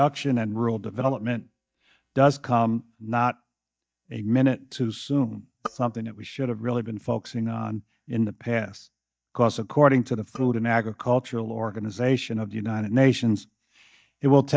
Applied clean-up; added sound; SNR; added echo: neural mask model DeepFilterNet 3.